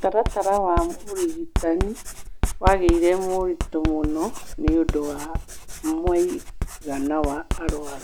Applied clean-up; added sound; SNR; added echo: none; Writing; 4 dB; none.